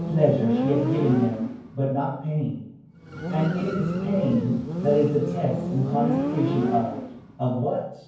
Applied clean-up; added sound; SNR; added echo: none; Motorcycle; 4 dB; reverberation time 0.9 s.